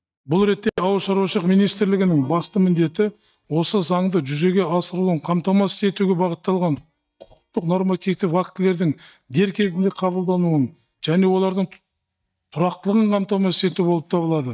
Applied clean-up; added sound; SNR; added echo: neural mask model DeepFilterNet 3.